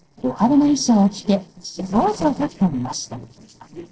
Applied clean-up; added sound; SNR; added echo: neural separator model SepFormer DNS4.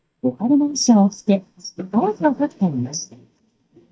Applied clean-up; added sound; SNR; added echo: neural mask model DeepFilterNet 3.